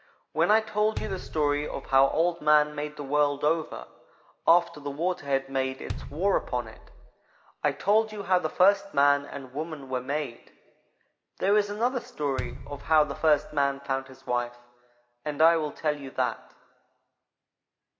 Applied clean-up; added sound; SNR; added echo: none; Bass drum; 12 dB; reverberation time 1.3 s.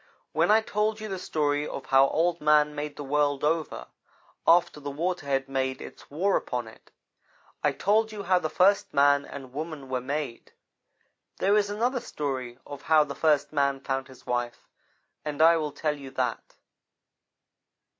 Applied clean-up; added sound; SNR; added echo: none; none; none; none.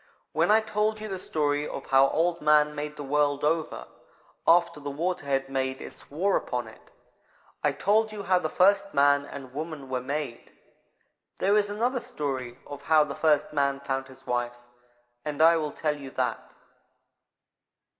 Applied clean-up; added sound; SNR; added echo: neural separator model SepFormer DNS4.